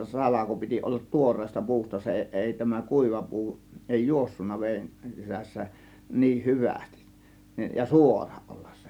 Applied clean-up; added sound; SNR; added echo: none; none; none; none.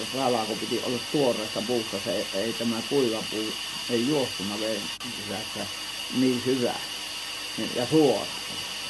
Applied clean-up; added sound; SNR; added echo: none; Hiss; 5 dB; none.